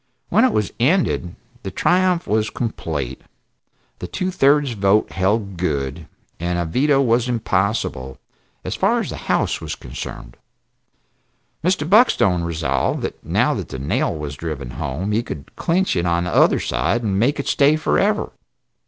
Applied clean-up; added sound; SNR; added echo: none; none; none; none.